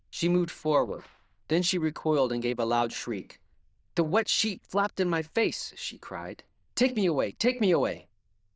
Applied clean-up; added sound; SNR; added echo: neural diffusion model UNIVERSE++.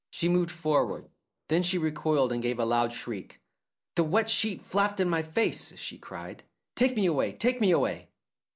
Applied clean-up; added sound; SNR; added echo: neural mask model Resemble Enhance denoiser.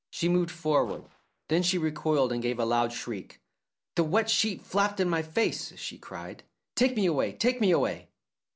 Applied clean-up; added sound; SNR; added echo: neural separator model SepFormer DNS4.